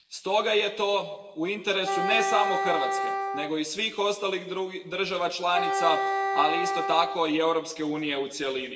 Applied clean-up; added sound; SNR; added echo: none; Wind instrument, woodwind instrument; 1 dB; reverberation time 1.0 s.